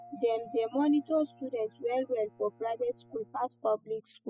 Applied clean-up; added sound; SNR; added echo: classical method spectral subtraction.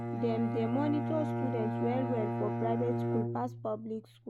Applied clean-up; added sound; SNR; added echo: none; Bowed string instrument; 0 dB; none.